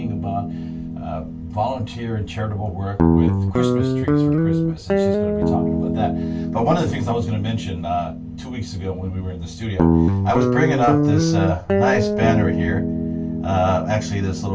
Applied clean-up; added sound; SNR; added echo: none; Guitar; -3 dB; reverberation time 0.2 s.